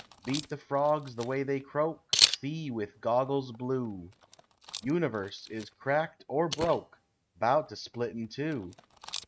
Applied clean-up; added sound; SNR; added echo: neural mask model RNNoise.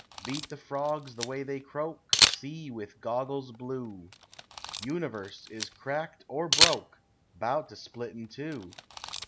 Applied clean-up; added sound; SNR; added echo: none; Camera; -3 dB; none.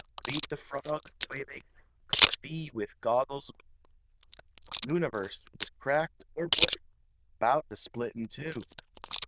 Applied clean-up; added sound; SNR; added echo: neural diffusion model UNIVERSE++.